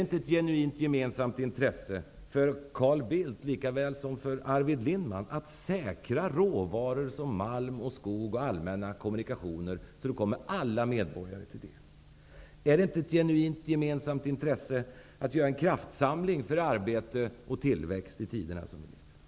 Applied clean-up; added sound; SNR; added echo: none; none; none; none.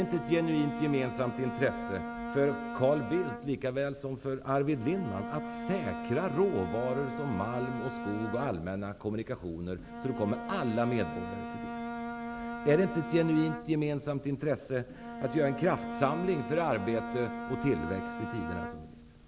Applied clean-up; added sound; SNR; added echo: none; Bowed string instrument; 7 dB; none.